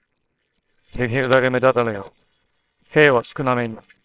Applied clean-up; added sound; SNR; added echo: neural separator model SepFormer WHAMR!.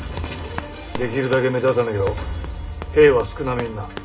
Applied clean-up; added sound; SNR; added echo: none; Run; 16 dB; reverberation time 0.2 s.